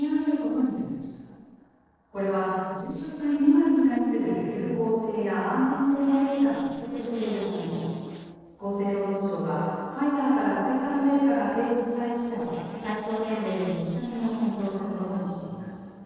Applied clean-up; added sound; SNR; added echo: neural separator model SepFormer DNS4.